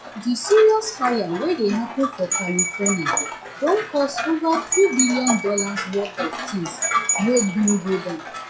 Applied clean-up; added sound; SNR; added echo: classical method log-MMSE.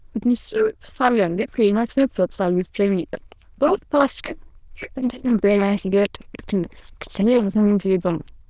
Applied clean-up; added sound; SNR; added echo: neural diffusion model UNIVERSE++.